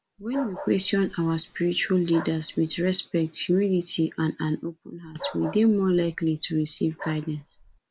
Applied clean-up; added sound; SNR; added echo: none; Bark; 16 dB; none.